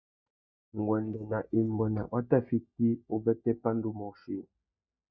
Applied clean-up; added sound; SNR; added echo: neural mask model DeepFilterNet 3.